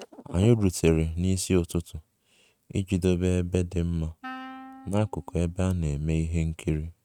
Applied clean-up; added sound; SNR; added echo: neural mask model RNNoise.